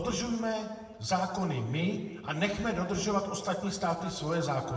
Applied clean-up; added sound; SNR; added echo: none; none; none; reverberation time 1.2 s.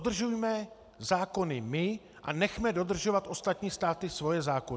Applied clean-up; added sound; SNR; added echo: none; none; none; none.